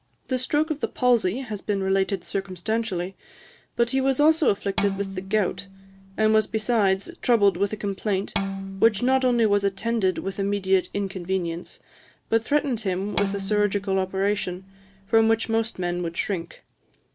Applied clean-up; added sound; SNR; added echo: none; Bowed string instrument; 11 dB; none.